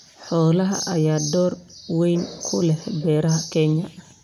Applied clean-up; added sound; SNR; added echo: none; none; none; none.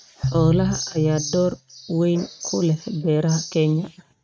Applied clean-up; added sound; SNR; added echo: neural mask model RNNoise.